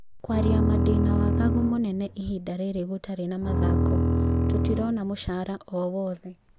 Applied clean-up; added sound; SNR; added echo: none; Bowed string instrument; -4 dB; none.